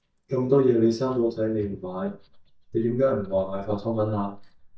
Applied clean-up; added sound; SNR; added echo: neural mask model DeepFilterNet 3.